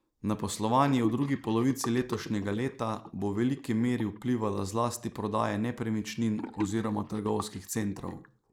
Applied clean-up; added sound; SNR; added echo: neural mask model Resemble Enhance denoiser.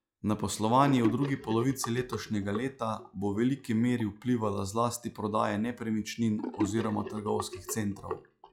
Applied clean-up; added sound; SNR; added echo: classical method log-MMSE.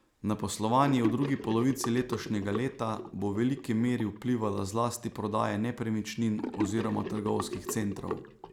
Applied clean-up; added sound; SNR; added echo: none; Sink (filling or washing) / Gurgling; 10 dB; none.